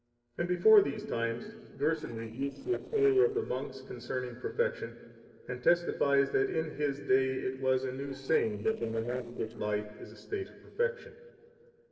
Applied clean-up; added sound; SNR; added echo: neural separator model SepFormer DNS4.